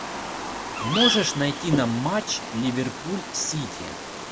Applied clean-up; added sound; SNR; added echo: none; Bird vocalization, bird call, bird song; 3 dB; none.